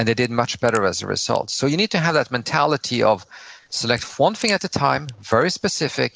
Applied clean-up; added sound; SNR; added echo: neural separator model SepFormer DNS4.